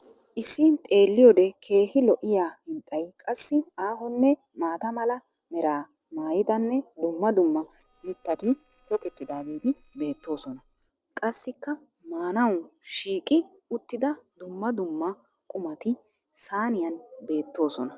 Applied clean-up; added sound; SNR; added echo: neural separator model SepFormer DNS4.